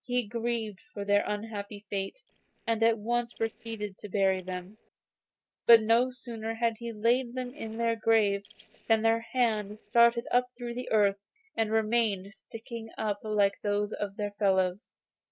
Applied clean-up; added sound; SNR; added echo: neural separator model SepFormer DNS4.